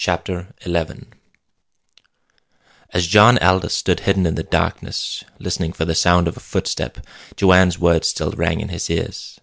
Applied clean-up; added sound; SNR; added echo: none; none; none; none.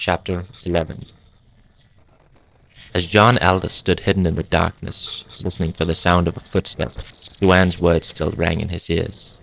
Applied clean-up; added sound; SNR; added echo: neural separator model SepFormer DNS4.